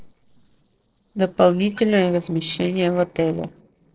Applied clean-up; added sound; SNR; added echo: neural separator model SepFormer DNS4.